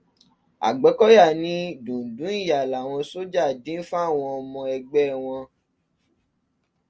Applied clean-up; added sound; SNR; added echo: none; none; none; none.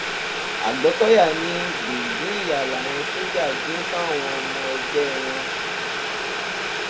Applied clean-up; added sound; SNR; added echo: none; Boiling; 1 dB; none.